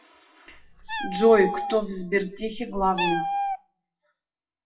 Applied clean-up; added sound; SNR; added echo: classical method WPE with log-MMSE.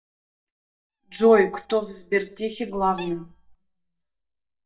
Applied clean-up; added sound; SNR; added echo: neural mask model DeepFilterNet 3.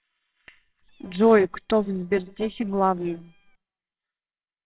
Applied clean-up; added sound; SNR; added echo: neural separator model SepFormer WHAMR!.